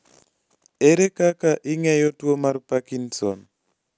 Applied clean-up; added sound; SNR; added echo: none; none; none; none.